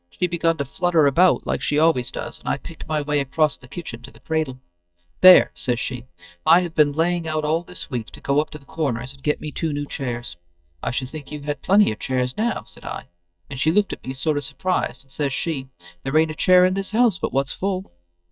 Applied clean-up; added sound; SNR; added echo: neural mask model DeepFilterNet 3.